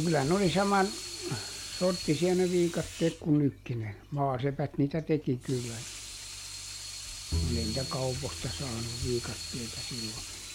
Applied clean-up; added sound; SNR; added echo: none; Bowed string instrument + Sink (filling or washing) / Water tap, faucet; 9 dB; none.